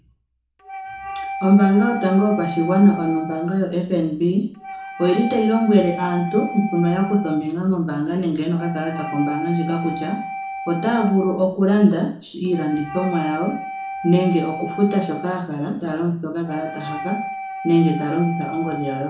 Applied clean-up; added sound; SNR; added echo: none; Wind instrument, woodwind instrument; 11 dB; reverberation time 0.7 s.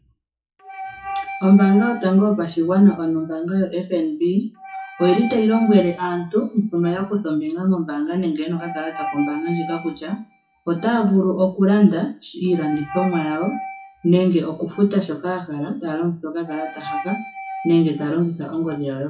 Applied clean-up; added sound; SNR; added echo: classical method WPE with log-MMSE.